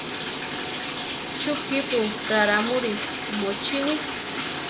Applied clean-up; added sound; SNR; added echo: none; Bathtub (filling or washing); 1 dB; none.